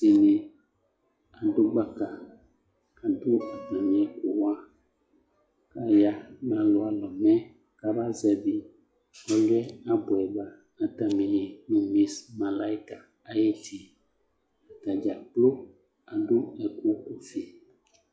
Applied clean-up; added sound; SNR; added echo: classical method log-MMSE.